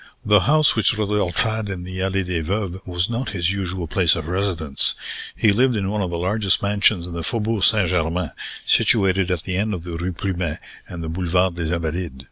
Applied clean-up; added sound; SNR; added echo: none; none; none; none.